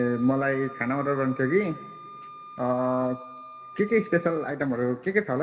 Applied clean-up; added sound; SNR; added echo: none; Wind instrument, woodwind instrument; 17 dB; reverberation time 2.0 s.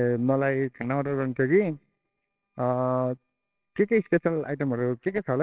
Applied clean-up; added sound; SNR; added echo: neural separator model SepFormer WHAMR!.